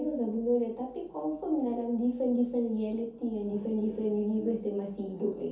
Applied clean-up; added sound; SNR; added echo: none; none; none; reverberation time 0.5 s.